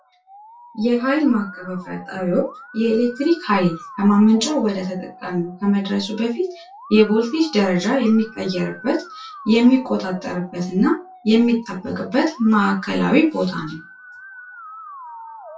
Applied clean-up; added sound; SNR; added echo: classical method WPE with log-MMSE.